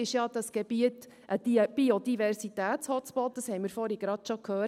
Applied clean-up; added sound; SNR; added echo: none; none; none; none.